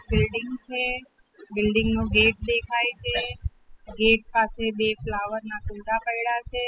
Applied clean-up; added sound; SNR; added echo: classical method spectral subtraction.